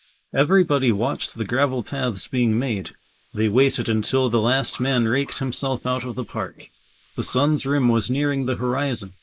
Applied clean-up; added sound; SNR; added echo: neural mask model Resemble Enhance denoiser.